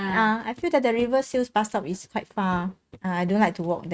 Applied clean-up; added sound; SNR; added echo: neural mask model RNNoise.